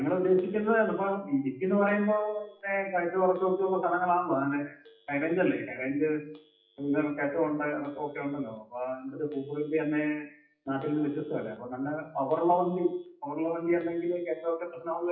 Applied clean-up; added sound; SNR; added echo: classical method WPE with log-MMSE.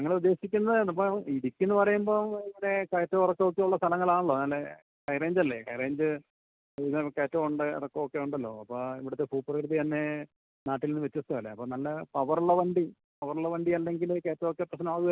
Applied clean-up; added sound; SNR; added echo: none; none; none; none.